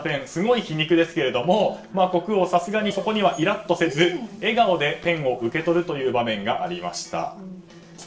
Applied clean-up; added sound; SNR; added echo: neural separator model SepFormer DNS4.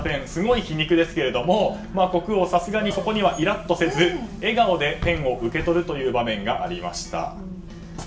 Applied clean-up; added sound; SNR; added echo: none; Bus / Engine; 13 dB; reverberation time 0.4 s.